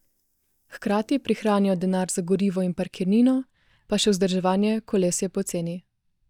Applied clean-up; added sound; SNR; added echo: neural mask model DeepFilterNet 3.